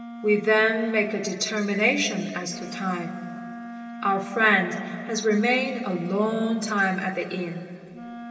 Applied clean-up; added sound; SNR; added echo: none; Wind instrument, woodwind instrument; 14 dB; reverberation time 2.5 s.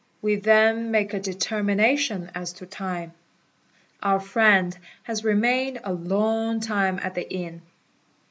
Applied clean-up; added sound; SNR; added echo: none; none; none; none.